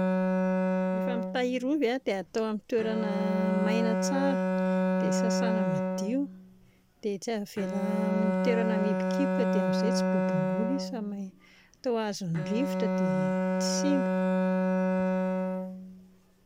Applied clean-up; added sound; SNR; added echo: none; Bowed string instrument; -4 dB; none.